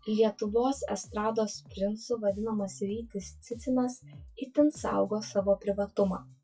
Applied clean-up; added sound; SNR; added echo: classical method WPE with log-MMSE.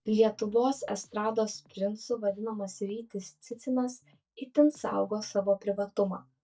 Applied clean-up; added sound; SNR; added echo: neural mask model DeepFilterNet 3.